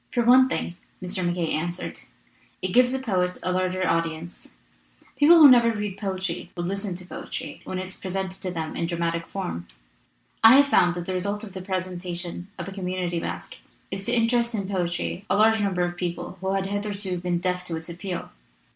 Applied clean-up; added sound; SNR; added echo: none; none; none; none.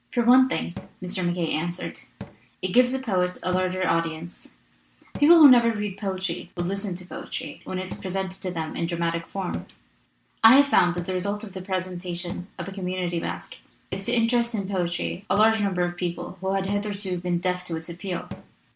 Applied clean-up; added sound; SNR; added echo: none; Cupboard open or close / Drawer open or close; 19 dB; none.